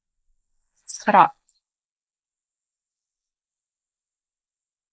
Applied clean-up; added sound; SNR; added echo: neural mask model Resemble Enhance denoiser.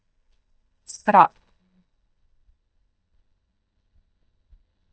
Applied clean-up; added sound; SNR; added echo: neural mask model DeepFilterNet 3.